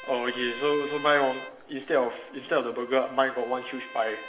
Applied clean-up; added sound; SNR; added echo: none; Trumpet; 15 dB; reverberation time 0.7 s.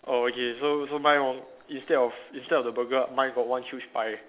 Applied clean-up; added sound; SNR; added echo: none; none; none; none.